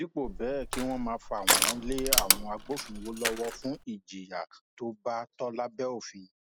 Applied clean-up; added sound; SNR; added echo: none; Crushing; -5 dB; none.